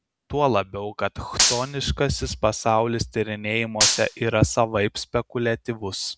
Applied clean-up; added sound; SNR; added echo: none; Gunshot, gunfire; 1 dB; none.